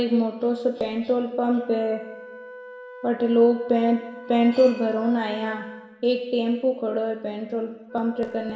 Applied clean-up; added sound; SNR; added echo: none; Wind instrument, woodwind instrument; 20 dB; reverberation time 1.2 s.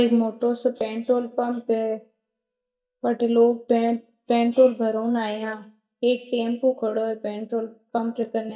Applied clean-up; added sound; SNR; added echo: neural mask model DeepFilterNet 3.